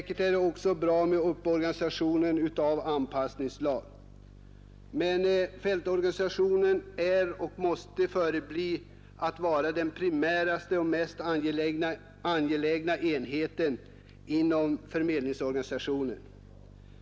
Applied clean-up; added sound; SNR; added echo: none; none; none; none.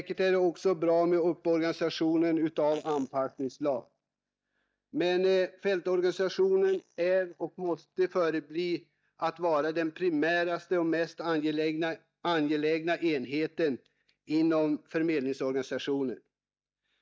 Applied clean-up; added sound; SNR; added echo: neural mask model DeepFilterNet 3.